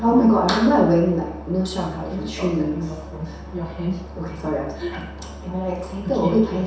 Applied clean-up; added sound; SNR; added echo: none; Musical instrument; 15 dB; reverberation time 0.7 s.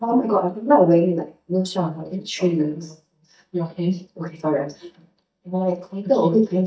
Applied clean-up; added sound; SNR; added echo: neural mask model DeepFilterNet 3.